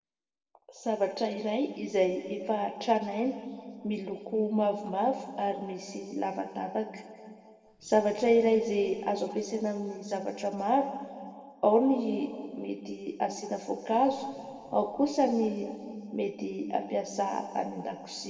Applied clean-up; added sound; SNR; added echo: neural separator model SepFormer DNS4.